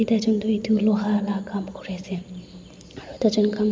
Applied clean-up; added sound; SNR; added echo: none; none; none; none.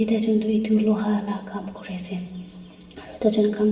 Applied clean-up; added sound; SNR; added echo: none; none; none; reverberation time 0.8 s.